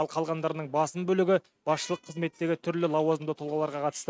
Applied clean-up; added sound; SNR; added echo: neural mask model RNNoise.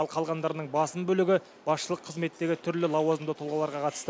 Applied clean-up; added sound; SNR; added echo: none; none; none; none.